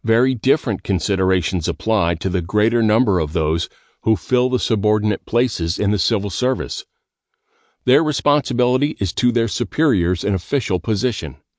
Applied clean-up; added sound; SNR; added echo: none; none; none; none.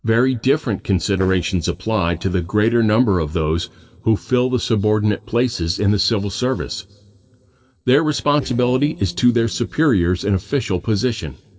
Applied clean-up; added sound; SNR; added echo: neural separator model SepFormer DNS4.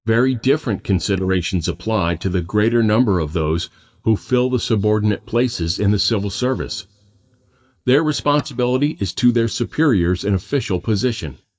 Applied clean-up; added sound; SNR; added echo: neural mask model DeepFilterNet 3.